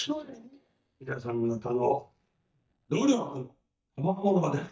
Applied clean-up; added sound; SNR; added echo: neural mask model DeepFilterNet 3.